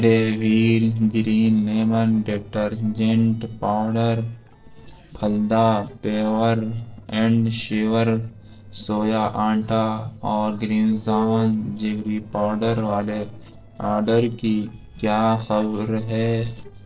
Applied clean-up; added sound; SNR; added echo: neural separator model SepFormer DNS4.